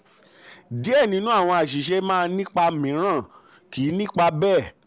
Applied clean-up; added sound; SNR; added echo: none; none; none; none.